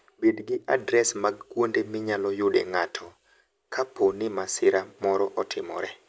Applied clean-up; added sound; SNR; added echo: none; none; none; none.